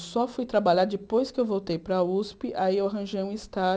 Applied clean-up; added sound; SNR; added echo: none; none; none; none.